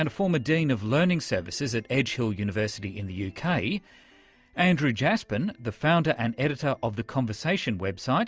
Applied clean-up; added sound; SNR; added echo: none; none; none; none.